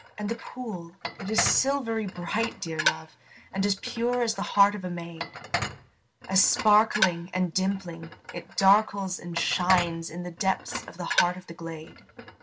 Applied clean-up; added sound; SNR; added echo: none; Dishes, pots, and pans; 8 dB; none.